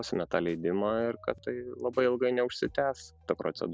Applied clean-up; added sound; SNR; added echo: none; none; none; none.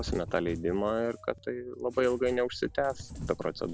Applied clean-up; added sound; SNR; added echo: none; Cat; 13 dB; none.